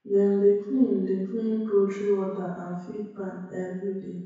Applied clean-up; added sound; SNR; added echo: none; none; none; reverberation time 1.0 s.